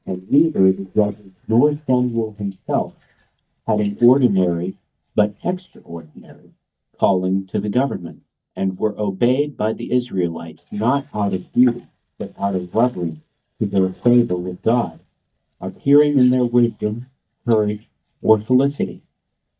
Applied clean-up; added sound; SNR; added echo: neural mask model DeepFilterNet 3.